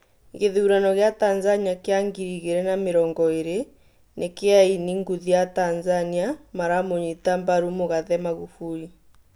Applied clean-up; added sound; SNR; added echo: none; none; none; none.